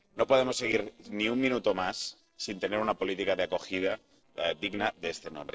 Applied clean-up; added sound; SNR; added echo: neural separator model SepFormer DNS4.